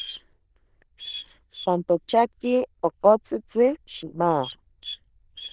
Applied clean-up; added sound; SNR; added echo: neural diffusion model UNIVERSE++.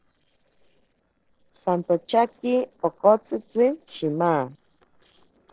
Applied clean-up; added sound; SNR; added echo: neural separator model SepFormer DNS4.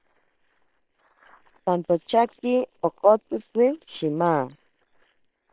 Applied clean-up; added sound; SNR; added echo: neural separator model SepFormer WHAM!.